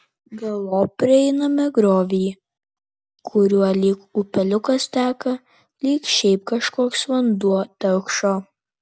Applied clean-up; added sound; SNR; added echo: none; none; none; none.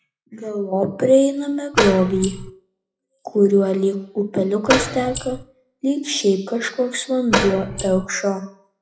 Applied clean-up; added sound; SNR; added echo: classical method WPE with log-MMSE.